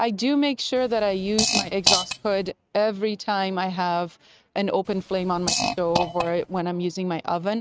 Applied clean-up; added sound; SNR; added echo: neural mask model RNNoise.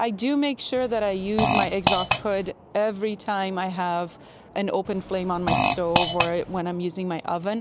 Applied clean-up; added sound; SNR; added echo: none; Fart; -2 dB; none.